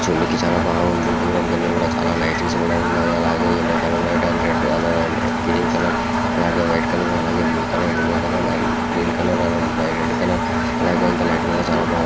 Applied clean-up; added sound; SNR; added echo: none; Engine; -2 dB; none.